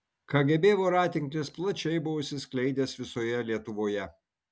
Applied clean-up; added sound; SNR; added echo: none; none; none; none.